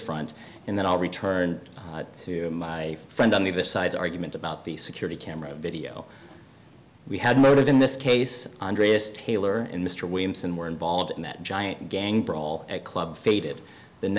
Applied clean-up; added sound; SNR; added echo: none; none; none; none.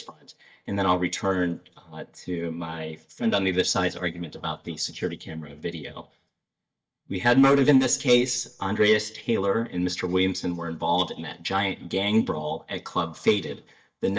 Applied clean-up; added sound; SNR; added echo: neural mask model DeepFilterNet 3.